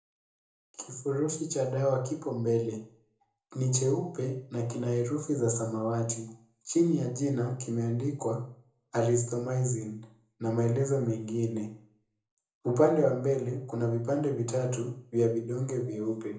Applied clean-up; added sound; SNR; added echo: none; none; none; reverberation time 0.5 s.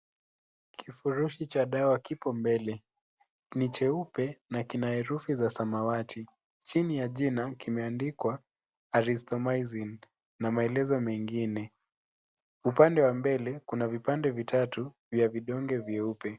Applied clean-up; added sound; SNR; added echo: none; none; none; none.